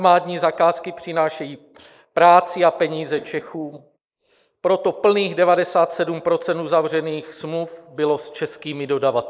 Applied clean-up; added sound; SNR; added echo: neural mask model Resemble Enhance denoiser.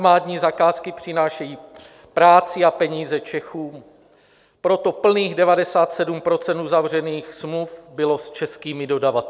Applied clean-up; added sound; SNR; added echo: none; none; none; none.